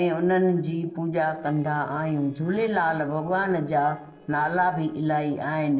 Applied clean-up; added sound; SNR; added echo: neural separator model SepFormer DNS4.